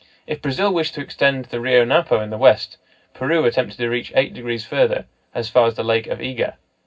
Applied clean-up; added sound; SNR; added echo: none; none; none; reverberation time 0.4 s.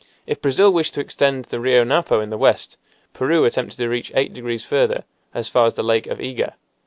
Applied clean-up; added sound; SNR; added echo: none; none; none; none.